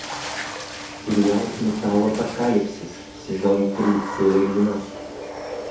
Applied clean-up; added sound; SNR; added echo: none; Water / Splash, splatter; 10 dB; reverberation time 0.5 s.